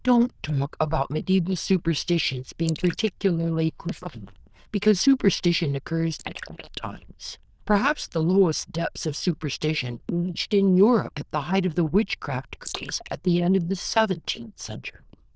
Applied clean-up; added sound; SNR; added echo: neural diffusion model UNIVERSE++.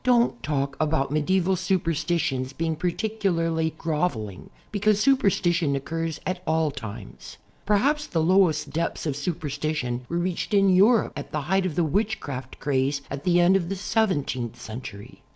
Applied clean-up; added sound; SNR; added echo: none; none; none; none.